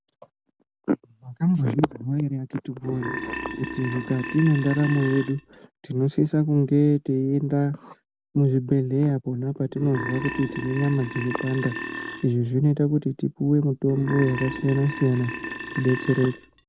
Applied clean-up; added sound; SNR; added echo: none; Burping, eructation; 9 dB; none.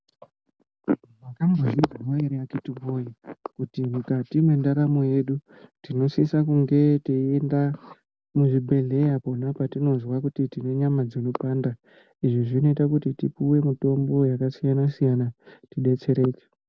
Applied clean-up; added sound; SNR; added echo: none; none; none; none.